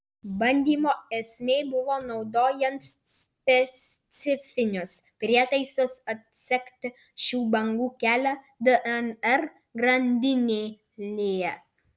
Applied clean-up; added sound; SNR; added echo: none; none; none; none.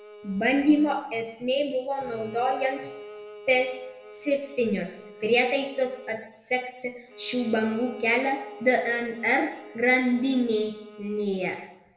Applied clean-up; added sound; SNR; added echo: none; Bowed string instrument; 18 dB; reverberation time 0.8 s.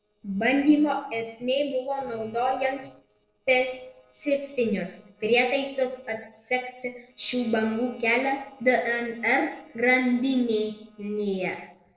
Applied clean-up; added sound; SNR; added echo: neural separator model SepFormer DNS4.